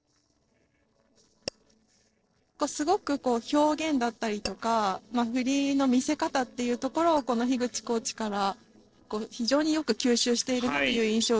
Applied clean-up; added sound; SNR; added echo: neural separator model SepFormer DNS4.